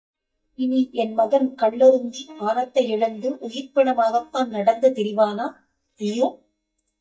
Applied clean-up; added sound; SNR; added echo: neural mask model DeepFilterNet 3.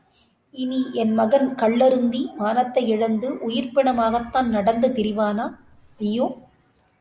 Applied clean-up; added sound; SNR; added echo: none; none; none; none.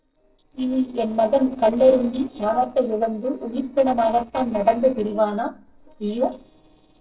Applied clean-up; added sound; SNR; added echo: neural separator model SepFormer DNS4.